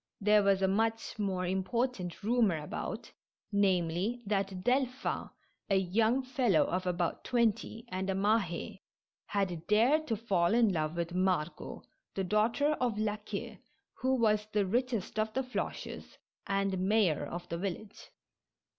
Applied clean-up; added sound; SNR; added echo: none; none; none; none.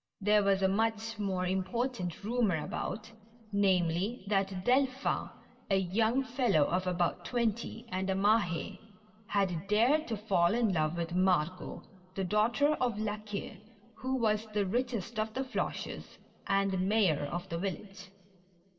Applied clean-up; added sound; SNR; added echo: none; none; none; reverberation time 2.2 s.